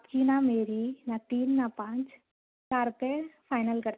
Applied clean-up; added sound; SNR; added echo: none; none; none; none.